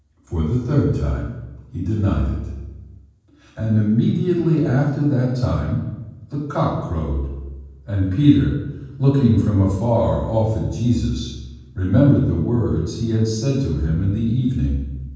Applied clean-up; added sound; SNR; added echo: none; none; none; reverberation time 1.2 s.